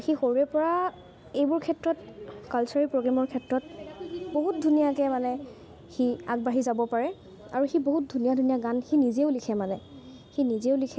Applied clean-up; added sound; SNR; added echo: none; none; none; none.